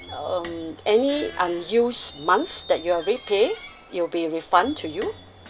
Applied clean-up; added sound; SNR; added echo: none; Squeak; 16 dB; none.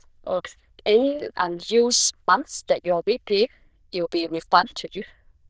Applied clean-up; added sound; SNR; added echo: neural diffusion model UNIVERSE++.